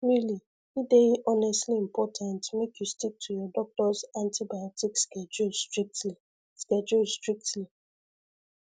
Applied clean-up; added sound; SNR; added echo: none; none; none; none.